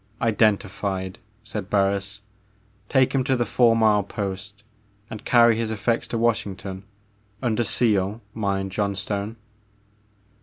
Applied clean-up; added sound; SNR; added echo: none; none; none; none.